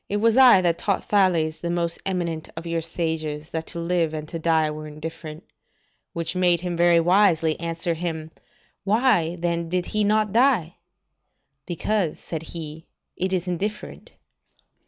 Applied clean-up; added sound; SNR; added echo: none; none; none; none.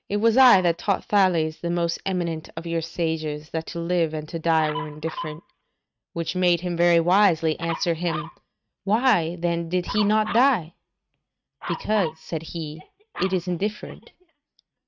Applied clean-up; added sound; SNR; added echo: neural mask model RNNoise.